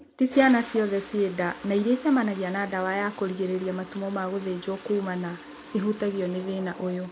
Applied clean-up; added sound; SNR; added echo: none; Toilet flush; 17 dB; none.